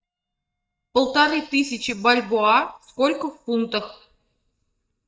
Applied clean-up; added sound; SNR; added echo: neural mask model DeepFilterNet 3.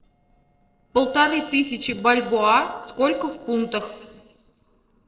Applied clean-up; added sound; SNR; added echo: neural separator model SepFormer DNS4.